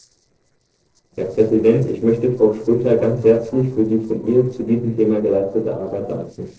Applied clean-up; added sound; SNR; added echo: neural separator model SepFormer DNS4.